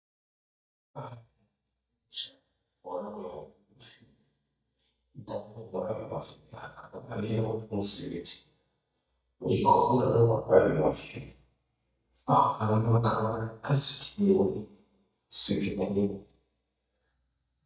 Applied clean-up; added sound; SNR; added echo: neural mask model DeepFilterNet 3.